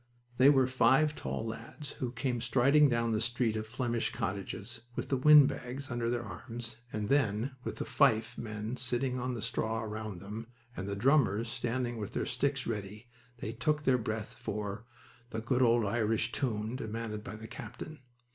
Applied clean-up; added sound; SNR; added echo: none; none; none; none.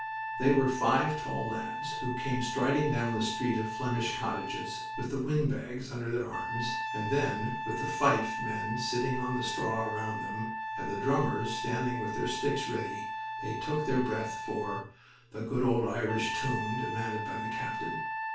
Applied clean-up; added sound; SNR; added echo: none; Trumpet; 5 dB; reverberation time 0.3 s.